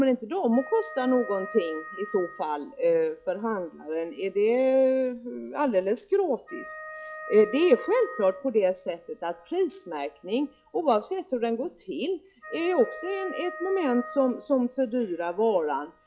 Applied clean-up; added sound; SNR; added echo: classical method log-MMSE.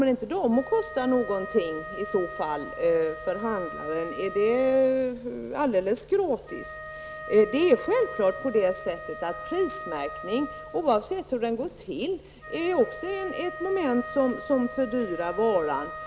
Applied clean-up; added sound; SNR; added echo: none; Wind instrument, woodwind instrument; 13 dB; none.